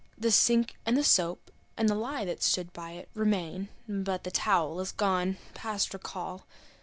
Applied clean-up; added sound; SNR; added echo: none; none; none; none.